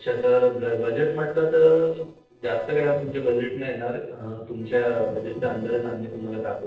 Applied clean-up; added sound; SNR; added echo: neural separator model SepFormer DNS4.